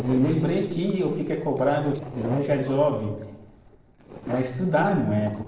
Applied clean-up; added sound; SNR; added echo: neural separator model SepFormer DNS4.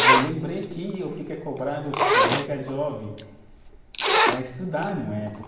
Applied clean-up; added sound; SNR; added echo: none; Zipper (clothing); -4 dB; reverberation time 1.0 s.